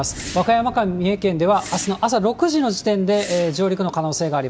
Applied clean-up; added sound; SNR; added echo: none; Whoosh, swoosh, swish + Boom; 17 dB; none.